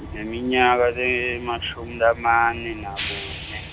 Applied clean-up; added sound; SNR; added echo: none; Train; 12 dB; none.